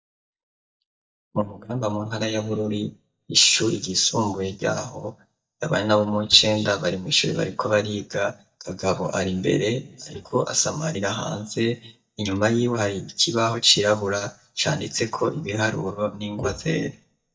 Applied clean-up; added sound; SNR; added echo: neural mask model DeepFilterNet 3.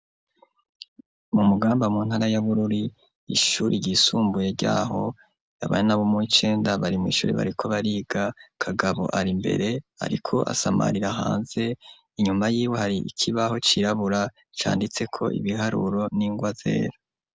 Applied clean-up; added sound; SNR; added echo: none; none; none; none.